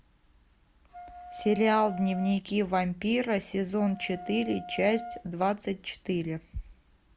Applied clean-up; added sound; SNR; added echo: none; Wind instrument, woodwind instrument; 14 dB; none.